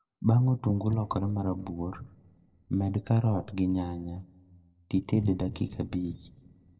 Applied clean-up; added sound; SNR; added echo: neural separator model SepFormer DNS4.